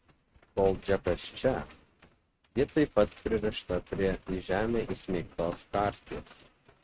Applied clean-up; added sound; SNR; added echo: neural mask model RNNoise.